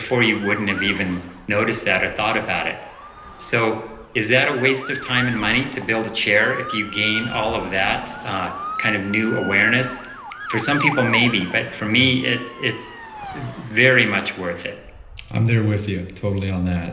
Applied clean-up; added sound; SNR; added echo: none; Motor vehicle (road) / Siren; 13 dB; reverberation time 1.4 s.